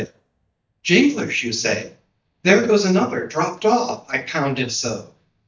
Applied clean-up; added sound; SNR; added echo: neural mask model DeepFilterNet 3.